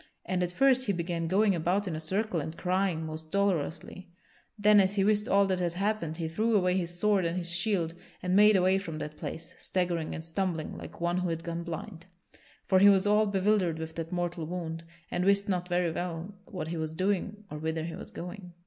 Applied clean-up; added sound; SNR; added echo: none; none; none; none.